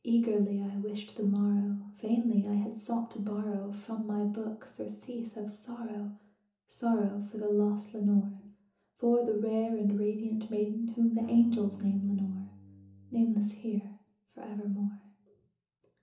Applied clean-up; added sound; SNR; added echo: none; Electric guitar / Strum; 19 dB; reverberation time 0.8 s.